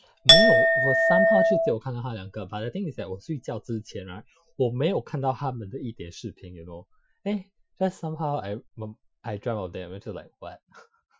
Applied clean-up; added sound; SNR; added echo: classical method Wiener filter.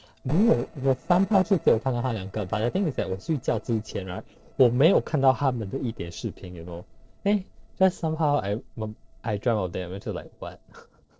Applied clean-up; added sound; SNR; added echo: neural separator model SepFormer DNS4.